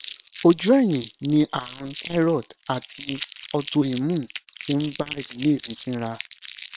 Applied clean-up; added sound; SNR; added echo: neural separator model SepFormer WHAM!.